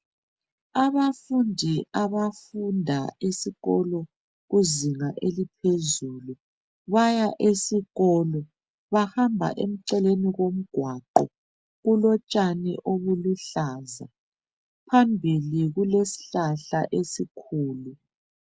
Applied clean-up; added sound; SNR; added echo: none; none; none; none.